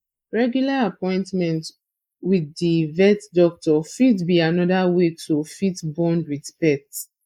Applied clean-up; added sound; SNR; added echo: neural mask model Resemble Enhance denoiser.